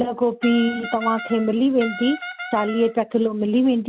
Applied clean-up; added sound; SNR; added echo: none; Brass instrument; 12 dB; none.